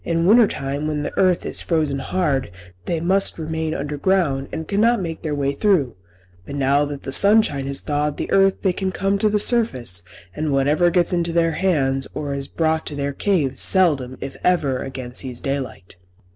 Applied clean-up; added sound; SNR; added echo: none; none; none; none.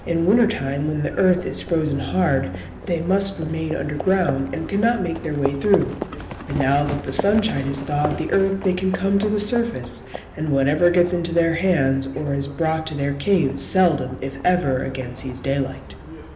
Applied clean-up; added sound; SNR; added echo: none; Livestock, farm animals, working animals; 13 dB; reverberation time 0.8 s.